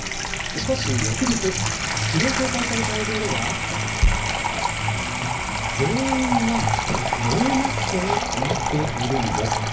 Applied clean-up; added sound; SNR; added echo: none; Sink (filling or washing) / Water tap, faucet; -1 dB; reverberation time 0.4 s.